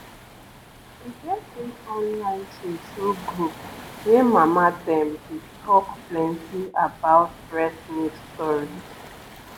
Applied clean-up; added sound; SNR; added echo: none; Waves, surf; 18 dB; none.